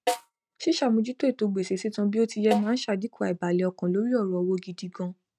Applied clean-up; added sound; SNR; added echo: neural mask model RNNoise.